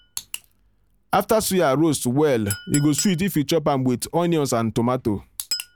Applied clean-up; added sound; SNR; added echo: none; Chink, clink; 16 dB; none.